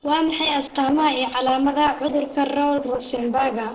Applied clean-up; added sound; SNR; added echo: neural separator model SepFormer DNS4.